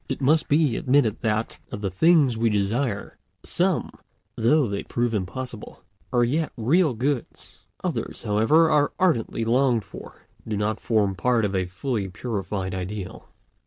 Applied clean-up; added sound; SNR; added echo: none; none; none; none.